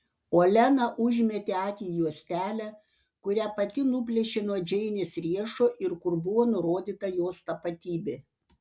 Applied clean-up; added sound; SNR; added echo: none; none; none; none.